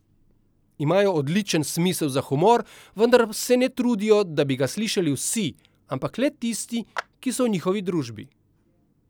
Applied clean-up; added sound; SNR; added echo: none; Clapping; 17 dB; none.